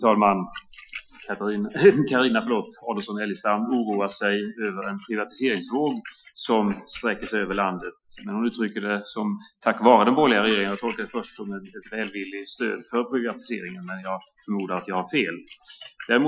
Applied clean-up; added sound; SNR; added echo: classical method Wiener filter.